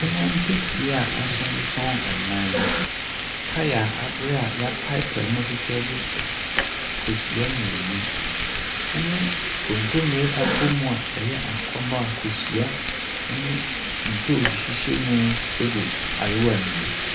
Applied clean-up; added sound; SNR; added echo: none; Frying (food); -3 dB; reverberation time 0.3 s.